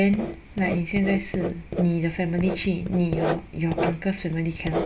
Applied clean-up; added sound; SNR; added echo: none; Writing; 6 dB; none.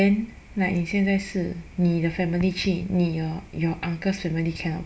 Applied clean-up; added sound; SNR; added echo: none; none; none; none.